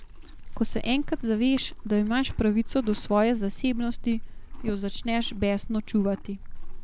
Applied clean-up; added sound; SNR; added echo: none; Livestock, farm animals, working animals; 6 dB; none.